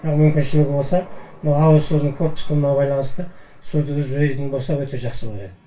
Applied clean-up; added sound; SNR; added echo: none; none; none; reverberation time 0.2 s.